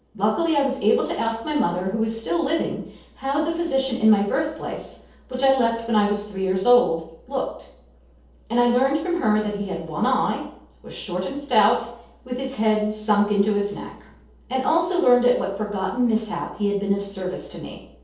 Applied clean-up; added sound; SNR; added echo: none; none; none; reverberation time 0.7 s.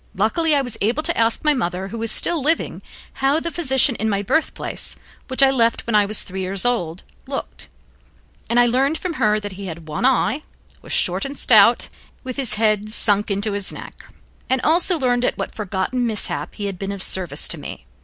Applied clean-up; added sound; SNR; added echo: none; none; none; none.